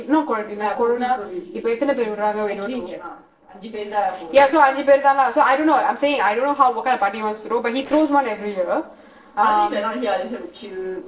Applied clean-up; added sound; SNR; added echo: neural separator model SepFormer DNS4.